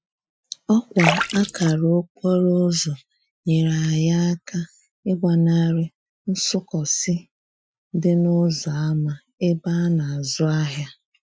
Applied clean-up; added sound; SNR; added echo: classical method Wiener filter.